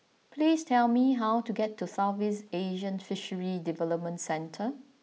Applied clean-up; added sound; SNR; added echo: none; none; none; none.